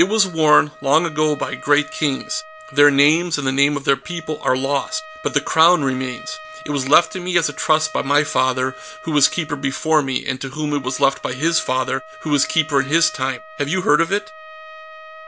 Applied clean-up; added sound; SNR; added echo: none; Trumpet; 19 dB; none.